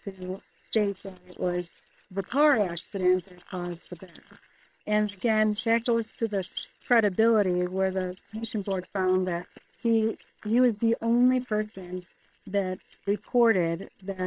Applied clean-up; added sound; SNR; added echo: neural separator model SepFormer WHAM!.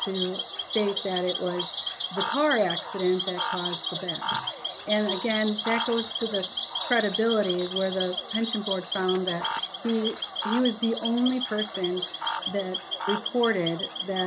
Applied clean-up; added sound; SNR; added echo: none; Cricket / Frog; 4 dB; none.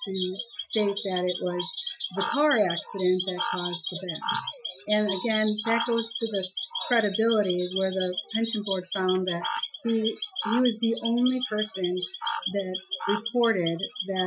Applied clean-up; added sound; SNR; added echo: classical method Wiener filter.